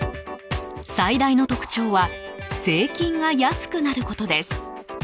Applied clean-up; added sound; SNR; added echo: none; none; none; none.